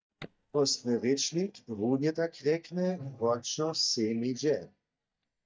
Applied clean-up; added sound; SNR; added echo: neural mask model DeepFilterNet 3.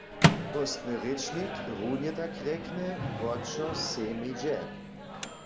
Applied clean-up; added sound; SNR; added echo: none; Microwave oven; -2 dB; none.